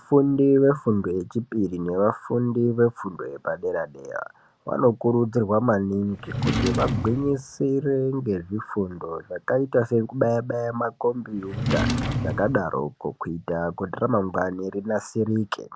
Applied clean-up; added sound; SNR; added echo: none; Drawer open or close; 3 dB; none.